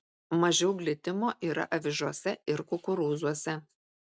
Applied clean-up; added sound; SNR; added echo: none; none; none; none.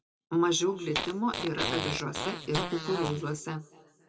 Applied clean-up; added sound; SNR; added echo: none; Fart; 3 dB; reverberation time 2.0 s.